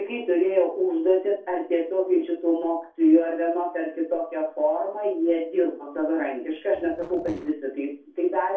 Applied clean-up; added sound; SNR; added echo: neural separator model SepFormer DNS4.